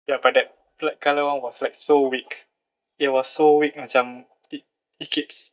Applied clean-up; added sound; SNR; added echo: neural mask model DeepFilterNet 3.